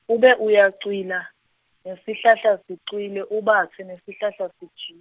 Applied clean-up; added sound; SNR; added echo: none; none; none; none.